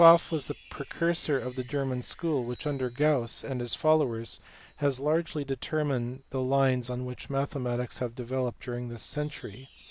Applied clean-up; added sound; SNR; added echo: none; Wind chime; 13 dB; none.